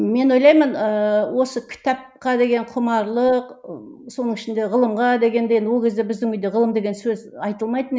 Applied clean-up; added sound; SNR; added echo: none; none; none; none.